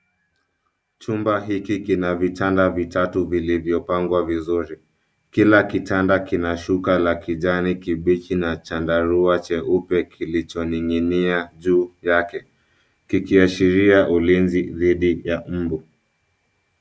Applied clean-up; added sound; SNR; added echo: none; none; none; none.